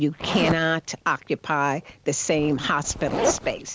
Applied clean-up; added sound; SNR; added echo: none; Zipper (clothing); 7 dB; none.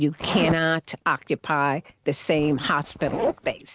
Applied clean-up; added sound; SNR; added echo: neural mask model RNNoise.